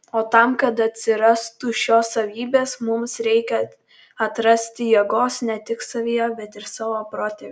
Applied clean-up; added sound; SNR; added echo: none; none; none; none.